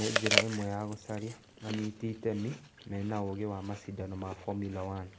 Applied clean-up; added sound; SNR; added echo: none; Chewing, mastication; 2 dB; none.